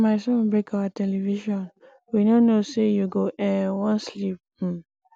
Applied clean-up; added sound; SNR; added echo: none; none; none; none.